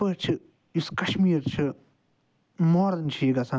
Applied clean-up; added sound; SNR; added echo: none; none; none; none.